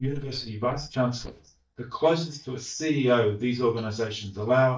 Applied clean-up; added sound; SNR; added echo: neural mask model DeepFilterNet 3.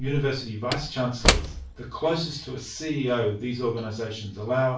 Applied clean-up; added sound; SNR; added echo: none; Slam / Wood; 4 dB; reverberation time 0.3 s.